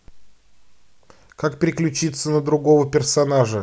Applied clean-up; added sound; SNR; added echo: none; none; none; none.